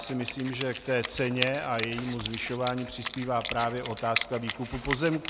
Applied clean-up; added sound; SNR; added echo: none; Wind instrument, woodwind instrument; 7 dB; none.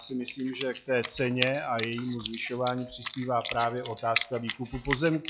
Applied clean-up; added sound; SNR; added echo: classical method log-MMSE.